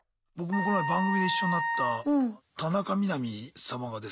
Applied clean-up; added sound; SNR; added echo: none; Wind instrument, woodwind instrument; 2 dB; none.